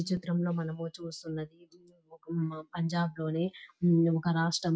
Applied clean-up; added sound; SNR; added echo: none; none; none; none.